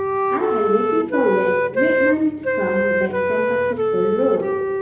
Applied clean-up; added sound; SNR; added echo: none; Wind instrument, woodwind instrument; -3 dB; reverberation time 1.1 s.